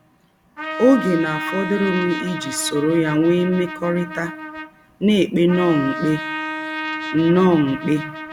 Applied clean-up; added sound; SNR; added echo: none; Trumpet; 9 dB; none.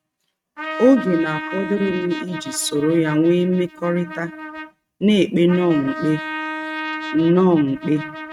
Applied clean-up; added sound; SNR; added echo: neural mask model RNNoise.